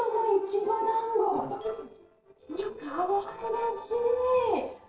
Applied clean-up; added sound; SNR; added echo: neural separator model SepFormer DNS4.